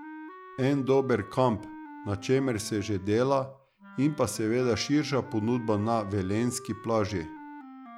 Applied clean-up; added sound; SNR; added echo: none; Wind instrument, woodwind instrument; 17 dB; none.